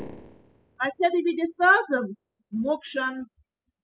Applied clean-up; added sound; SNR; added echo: classical method spectral subtraction.